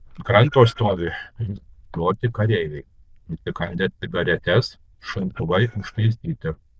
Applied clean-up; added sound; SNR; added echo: neural diffusion model UNIVERSE++.